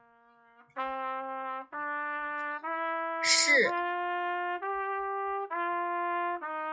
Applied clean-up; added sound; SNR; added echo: classical method log-MMSE.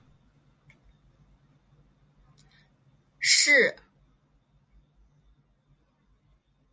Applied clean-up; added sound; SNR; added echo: none; none; none; none.